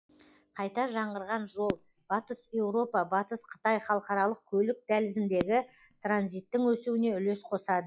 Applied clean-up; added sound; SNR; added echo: classical method log-MMSE.